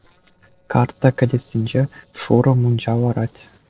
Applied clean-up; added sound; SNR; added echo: neural separator model SepFormer DNS4.